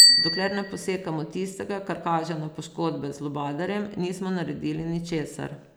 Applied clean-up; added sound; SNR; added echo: none; Bicycle bell; -2 dB; none.